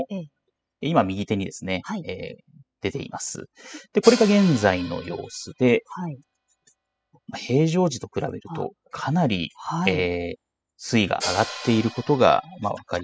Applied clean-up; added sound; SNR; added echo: classical method spectral subtraction.